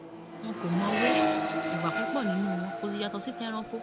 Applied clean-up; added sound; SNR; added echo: none; Accelerating, revving, vroom; -2 dB; none.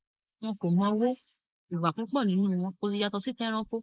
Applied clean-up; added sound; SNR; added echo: neural mask model Resemble Enhance denoiser.